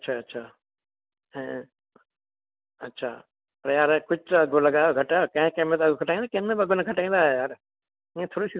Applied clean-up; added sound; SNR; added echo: none; none; none; none.